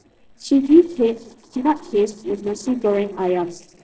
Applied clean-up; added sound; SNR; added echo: neural separator model SepFormer DNS4.